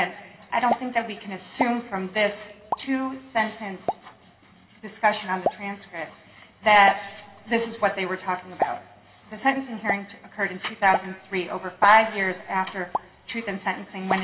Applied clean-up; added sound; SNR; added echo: none; Explosion; 9 dB; reverberation time 1.4 s.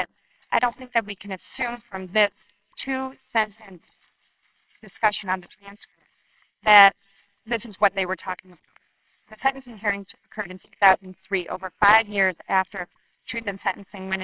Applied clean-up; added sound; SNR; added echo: neural separator model SepFormer WHAMR!.